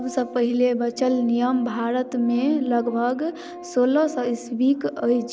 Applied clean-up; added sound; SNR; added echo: none; Organ; 18 dB; none.